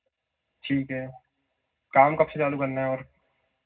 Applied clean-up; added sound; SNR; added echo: none; none; none; reverberation time 0.4 s.